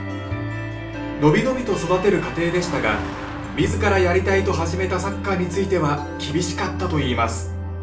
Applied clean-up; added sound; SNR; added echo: none; Car passing by; 18 dB; reverberation time 0.3 s.